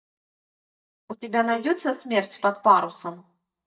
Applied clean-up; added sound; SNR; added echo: neural mask model DeepFilterNet 3.